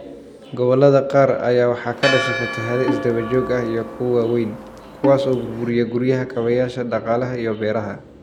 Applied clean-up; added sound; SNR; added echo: none; Church bell + Bowed string instrument; 8 dB; none.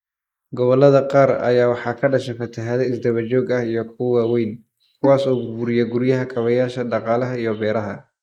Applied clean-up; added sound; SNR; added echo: neural mask model Resemble Enhance denoiser.